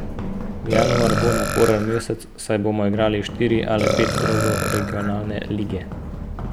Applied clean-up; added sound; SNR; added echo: none; Run + Burping, eructation; 2 dB; none.